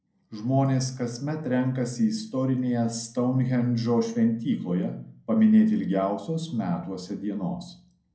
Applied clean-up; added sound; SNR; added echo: none; none; none; reverberation time 0.6 s.